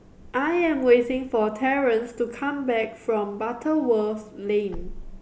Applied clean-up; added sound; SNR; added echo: none; Wind / Car; 19 dB; none.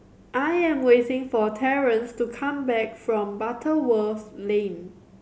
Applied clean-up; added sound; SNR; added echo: none; none; none; none.